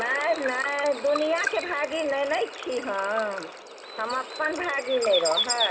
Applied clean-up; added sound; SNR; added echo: none; Water / Bird; 6 dB; reverberation time 0.9 s.